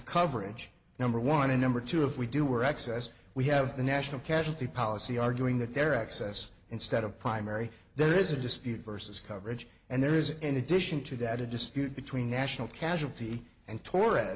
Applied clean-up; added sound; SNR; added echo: none; none; none; none.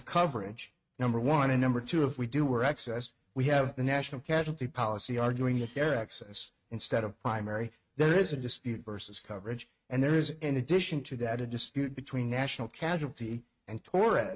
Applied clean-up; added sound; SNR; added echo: neural mask model RNNoise.